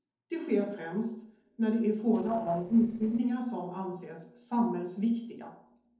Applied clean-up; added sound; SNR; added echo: neural separator model SepFormer DNS4.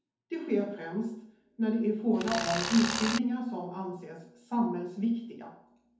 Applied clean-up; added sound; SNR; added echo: none; Tools; 2 dB; reverberation time 2.1 s.